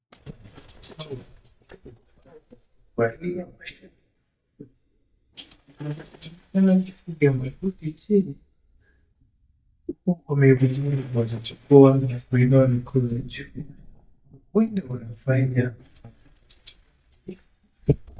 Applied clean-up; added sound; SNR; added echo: neural mask model DeepFilterNet 3.